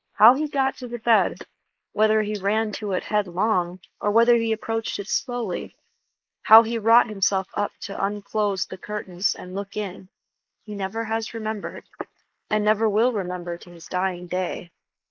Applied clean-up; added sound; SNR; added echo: neural mask model Resemble Enhance denoiser.